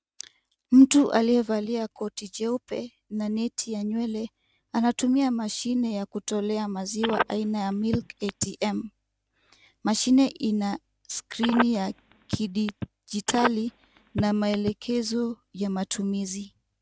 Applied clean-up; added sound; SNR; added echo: neural mask model RNNoise.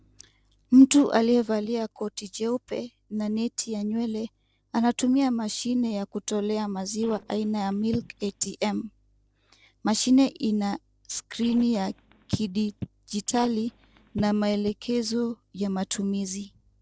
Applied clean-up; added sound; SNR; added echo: neural separator model SepFormer DNS4.